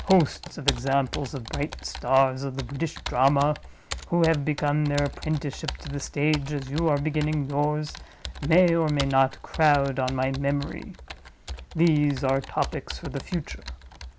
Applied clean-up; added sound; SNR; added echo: none; Computer keyboard; 12 dB; none.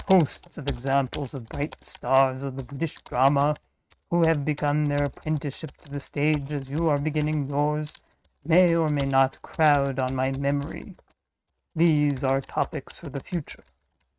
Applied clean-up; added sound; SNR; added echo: neural mask model RNNoise.